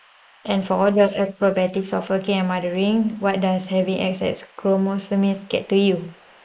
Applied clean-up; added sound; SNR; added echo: neural mask model Resemble Enhance denoiser.